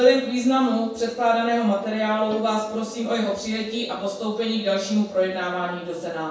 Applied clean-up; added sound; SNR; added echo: none; Guitar; 18 dB; reverberation time 0.6 s.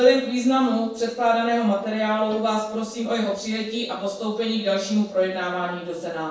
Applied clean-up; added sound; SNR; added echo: neural separator model SepFormer DNS4.